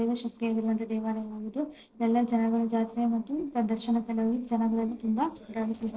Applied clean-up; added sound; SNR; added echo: neural separator model SepFormer DNS4.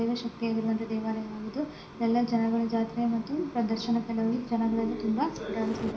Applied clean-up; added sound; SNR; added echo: none; Fire; 20 dB; reverberation time 0.4 s.